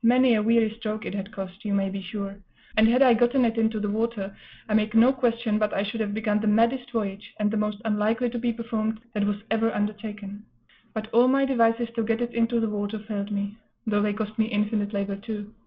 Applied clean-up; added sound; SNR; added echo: neural mask model Resemble Enhance denoiser.